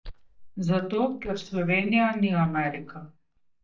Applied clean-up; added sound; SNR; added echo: neural mask model DeepFilterNet 3.